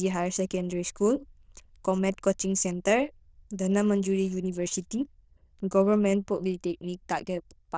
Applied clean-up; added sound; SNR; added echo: neural diffusion model UNIVERSE++.